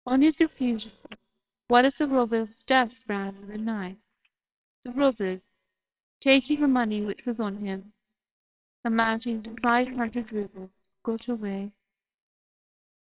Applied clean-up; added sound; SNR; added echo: neural separator model SepFormer WHAMR!.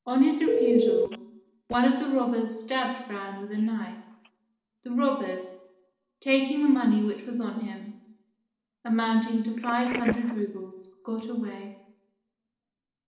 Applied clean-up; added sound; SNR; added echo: neural separator model SepFormer DNS4.